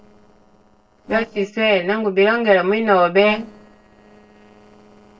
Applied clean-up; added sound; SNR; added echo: neural separator model SepFormer DNS4.